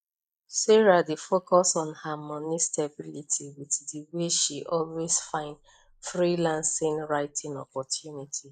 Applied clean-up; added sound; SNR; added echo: neural mask model Resemble Enhance denoiser.